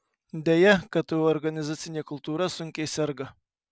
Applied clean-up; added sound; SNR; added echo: none; none; none; none.